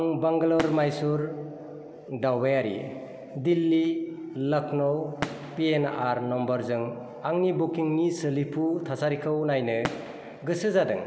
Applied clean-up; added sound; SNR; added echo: none; Fireworks; 17 dB; none.